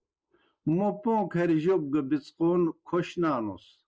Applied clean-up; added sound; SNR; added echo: neural mask model Resemble Enhance denoiser.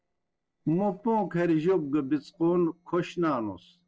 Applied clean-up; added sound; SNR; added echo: neural separator model SepFormer DNS4.